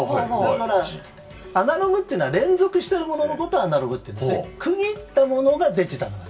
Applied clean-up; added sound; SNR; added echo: none; none; none; reverberation time 0.2 s.